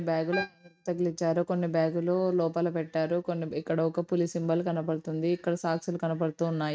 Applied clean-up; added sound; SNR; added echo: neural mask model RNNoise.